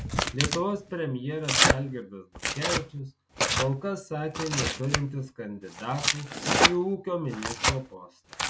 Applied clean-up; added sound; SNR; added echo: none; Tearing; -3 dB; none.